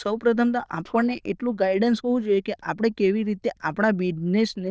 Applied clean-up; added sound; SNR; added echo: neural diffusion model UNIVERSE++.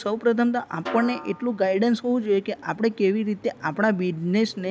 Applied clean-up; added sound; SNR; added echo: none; Snare drum; 15 dB; none.